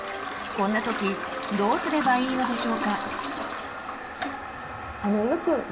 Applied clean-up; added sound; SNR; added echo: none; Toilet flush; 5 dB; reverberation time 2.9 s.